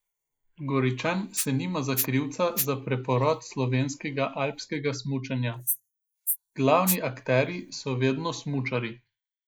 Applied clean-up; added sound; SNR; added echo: neural mask model Resemble Enhance denoiser.